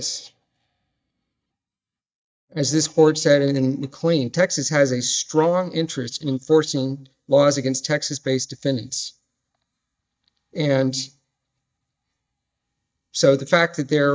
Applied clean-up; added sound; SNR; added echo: neural mask model DeepFilterNet 3.